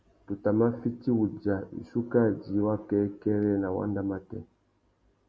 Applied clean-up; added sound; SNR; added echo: none; none; none; none.